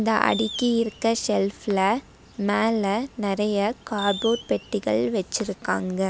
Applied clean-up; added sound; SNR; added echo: none; Fireworks; 15 dB; none.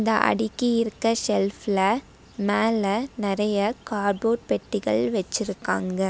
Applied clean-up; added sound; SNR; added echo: none; none; none; none.